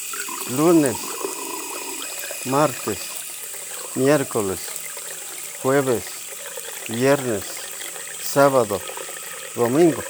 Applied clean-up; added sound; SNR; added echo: none; Sink (filling or washing) / Water tap, faucet; 8 dB; none.